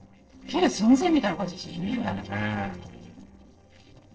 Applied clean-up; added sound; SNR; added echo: neural separator model SepFormer DNS4.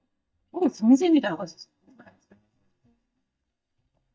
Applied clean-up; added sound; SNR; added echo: neural mask model DeepFilterNet 3.